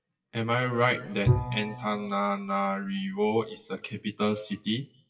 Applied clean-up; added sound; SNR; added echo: classical method WPE with log-MMSE.